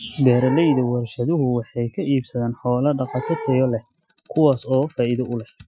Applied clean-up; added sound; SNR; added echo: classical method Wiener filter.